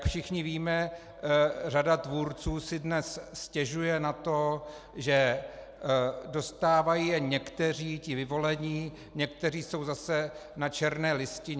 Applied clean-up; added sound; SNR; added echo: none; none; none; none.